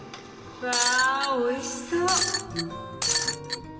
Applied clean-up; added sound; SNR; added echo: none; Shatter; 0 dB; reverberation time 2.5 s.